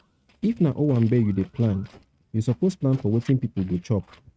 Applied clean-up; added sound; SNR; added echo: neural mask model RNNoise.